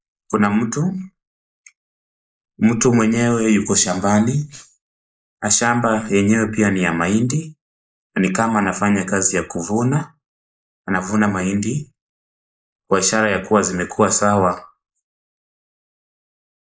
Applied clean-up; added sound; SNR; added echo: neural mask model Resemble Enhance denoiser.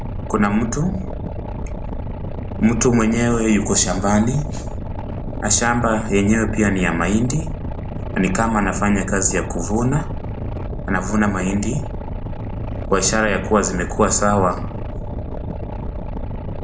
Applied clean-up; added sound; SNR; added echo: none; Boat, Water vehicle; 5 dB; none.